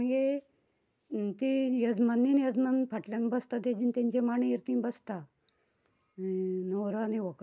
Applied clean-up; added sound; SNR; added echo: none; none; none; none.